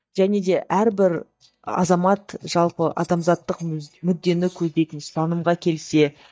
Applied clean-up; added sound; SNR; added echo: neural mask model DeepFilterNet 3.